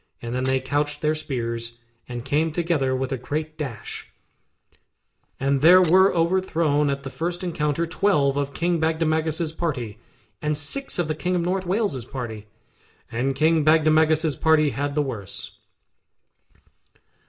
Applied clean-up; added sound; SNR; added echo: none; Shatter; 16 dB; reverberation time 0.4 s.